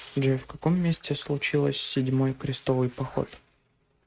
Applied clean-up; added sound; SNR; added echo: neural mask model RNNoise.